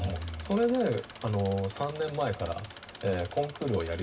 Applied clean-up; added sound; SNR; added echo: none; Engine; 16 dB; reverberation time 0.4 s.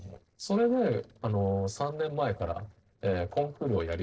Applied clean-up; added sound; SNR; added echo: neural separator model SepFormer DNS4.